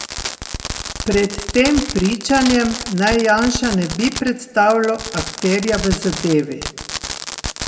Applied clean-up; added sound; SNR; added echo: none; Fireworks; 8 dB; reverberation time 0.9 s.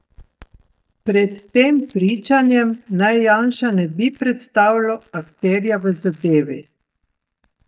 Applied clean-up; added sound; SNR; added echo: neural mask model DeepFilterNet 3.